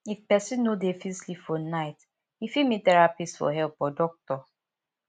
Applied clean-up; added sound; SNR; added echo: none; none; none; none.